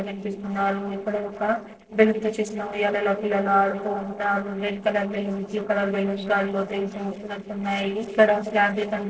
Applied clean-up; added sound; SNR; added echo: neural separator model SepFormer DNS4.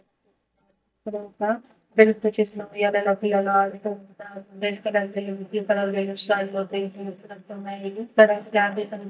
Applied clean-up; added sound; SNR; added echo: neural mask model DeepFilterNet 3.